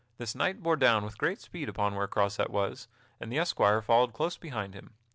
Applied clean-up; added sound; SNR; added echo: none; none; none; none.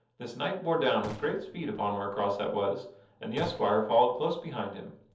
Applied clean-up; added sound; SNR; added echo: none; Gunshot, gunfire; 18 dB; reverberation time 0.7 s.